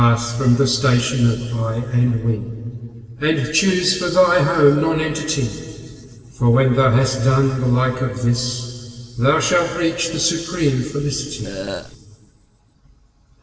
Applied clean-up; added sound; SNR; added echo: neural separator model SepFormer DNS4.